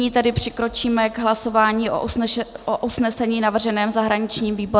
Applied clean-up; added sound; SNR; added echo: none; none; none; none.